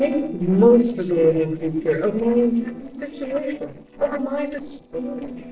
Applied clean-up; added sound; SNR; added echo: neural separator model SepFormer DNS4.